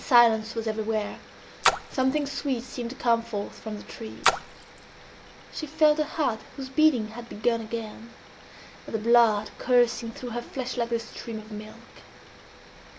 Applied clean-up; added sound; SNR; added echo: none; Splash, splatter; 4 dB; none.